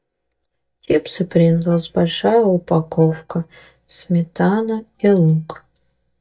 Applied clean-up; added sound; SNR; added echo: neural mask model DeepFilterNet 3.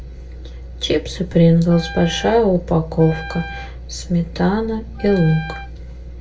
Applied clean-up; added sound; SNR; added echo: none; Wind instrument, woodwind instrument; 16 dB; reverberation time 0.2 s.